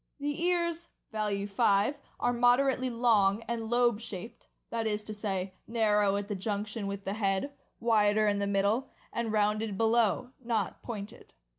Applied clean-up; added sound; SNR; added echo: none; none; none; none.